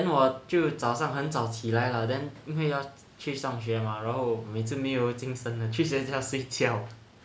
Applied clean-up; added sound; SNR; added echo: none; none; none; none.